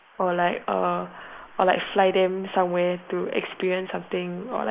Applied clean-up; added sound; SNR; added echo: neural mask model Resemble Enhance denoiser.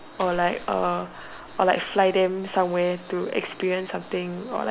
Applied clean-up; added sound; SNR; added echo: none; Mechanisms; 18 dB; none.